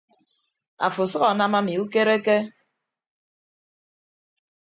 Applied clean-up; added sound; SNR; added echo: none; none; none; none.